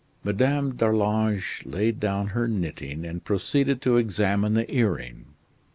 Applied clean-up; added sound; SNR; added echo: none; none; none; none.